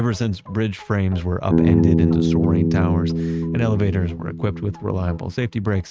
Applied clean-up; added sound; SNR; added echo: neural mask model RNNoise.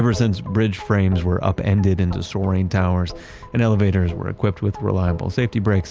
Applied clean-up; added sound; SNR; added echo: none; none; none; none.